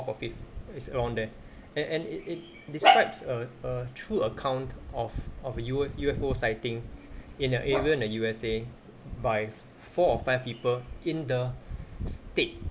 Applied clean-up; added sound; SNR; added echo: none; none; none; none.